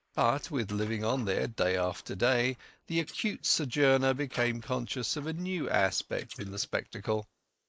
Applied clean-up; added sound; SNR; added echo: neural mask model Resemble Enhance denoiser.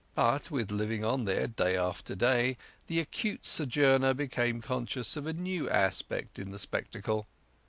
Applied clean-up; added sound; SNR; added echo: none; none; none; none.